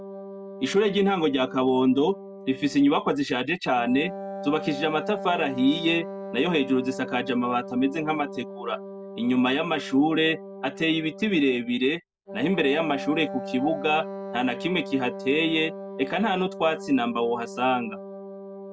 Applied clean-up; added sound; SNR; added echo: none; Wind instrument, woodwind instrument; 12 dB; none.